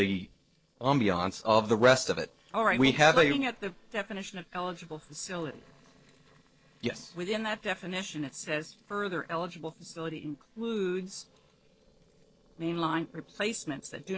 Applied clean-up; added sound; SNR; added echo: neural separator model SepFormer DNS4.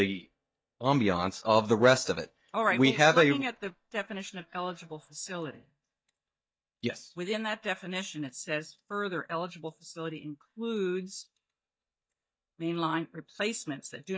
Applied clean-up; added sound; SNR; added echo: neural mask model DeepFilterNet 3.